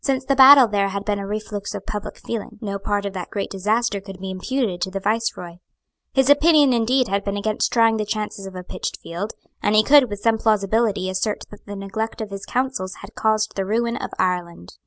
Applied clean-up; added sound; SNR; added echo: none; none; none; none.